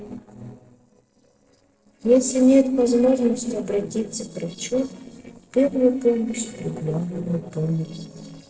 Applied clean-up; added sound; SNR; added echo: neural separator model SepFormer DNS4.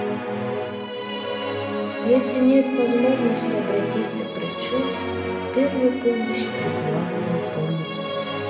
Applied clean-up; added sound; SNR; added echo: none; Musical instrument; 3 dB; reverberation time 2.4 s.